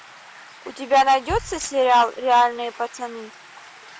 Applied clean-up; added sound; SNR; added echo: none; Stream + Bass drum; 19 dB; none.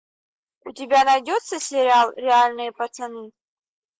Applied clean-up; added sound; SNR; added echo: neural mask model Resemble Enhance denoiser.